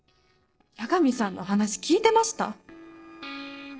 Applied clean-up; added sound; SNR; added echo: neural separator model SepFormer DNS4.